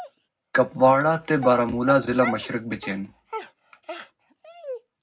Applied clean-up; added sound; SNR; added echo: none; Dog; 14 dB; reverberation time 0.3 s.